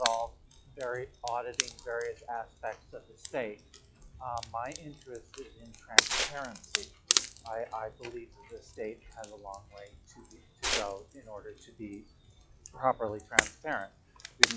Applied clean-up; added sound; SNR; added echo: classical method log-MMSE.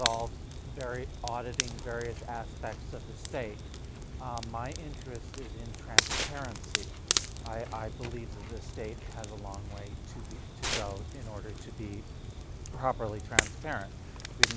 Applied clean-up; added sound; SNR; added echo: none; Tearing + Crackle; -4 dB; none.